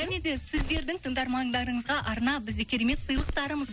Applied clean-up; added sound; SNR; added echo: none; none; none; none.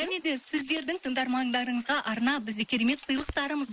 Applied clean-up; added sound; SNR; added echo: neural mask model Resemble Enhance denoiser.